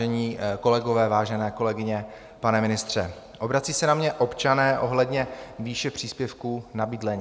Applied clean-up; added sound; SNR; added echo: none; none; none; none.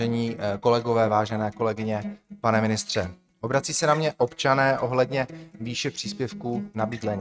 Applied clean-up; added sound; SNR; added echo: neural mask model RNNoise.